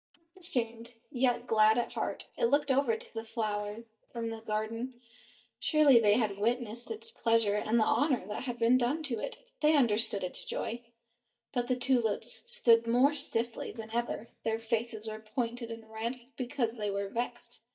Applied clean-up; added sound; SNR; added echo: neural mask model DeepFilterNet 3.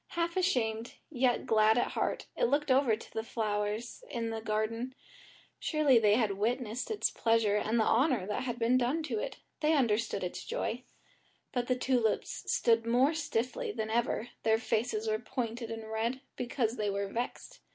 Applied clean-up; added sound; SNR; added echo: none; none; none; none.